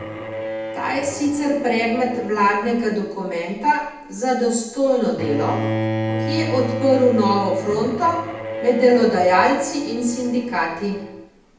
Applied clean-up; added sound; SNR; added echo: none; Bowed string instrument; 8 dB; reverberation time 0.8 s.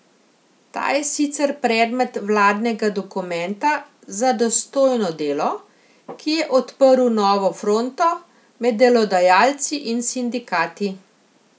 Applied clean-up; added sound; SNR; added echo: none; none; none; none.